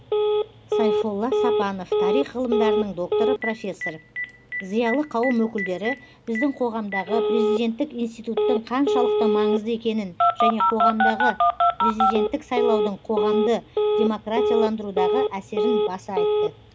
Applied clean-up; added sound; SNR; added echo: none; Telephone; -3 dB; none.